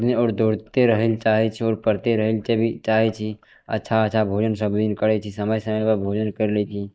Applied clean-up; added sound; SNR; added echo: neural mask model DeepFilterNet 3.